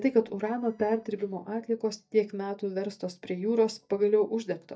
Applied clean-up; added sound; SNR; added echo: neural mask model DeepFilterNet 3.